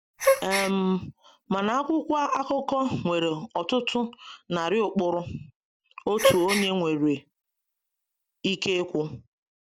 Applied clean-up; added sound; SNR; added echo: none; Gasp; 3 dB; none.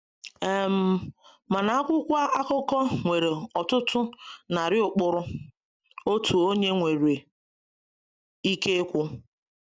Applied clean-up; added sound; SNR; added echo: none; none; none; none.